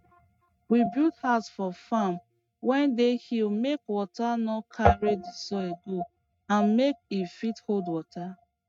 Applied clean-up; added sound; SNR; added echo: neural mask model RNNoise.